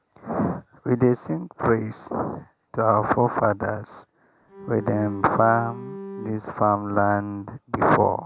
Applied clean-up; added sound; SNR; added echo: none; Bowed string instrument; 14 dB; none.